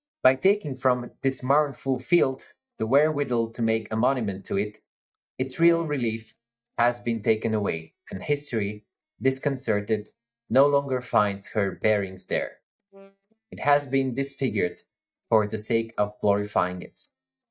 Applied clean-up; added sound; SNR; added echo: neural mask model DeepFilterNet 3.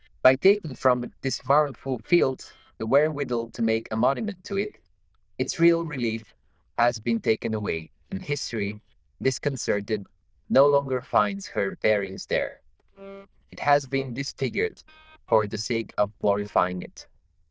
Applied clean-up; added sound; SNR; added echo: neural diffusion model UNIVERSE++.